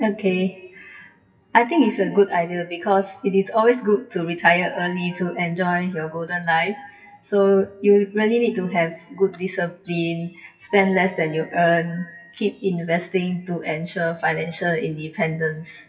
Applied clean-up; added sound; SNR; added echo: classical method WPE with log-MMSE.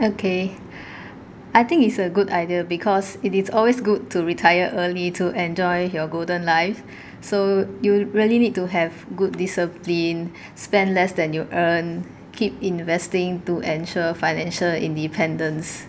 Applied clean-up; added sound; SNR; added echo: none; none; none; none.